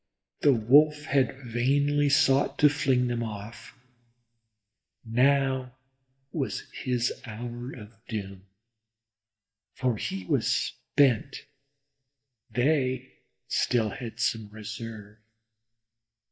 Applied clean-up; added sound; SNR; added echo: neural mask model DeepFilterNet 3.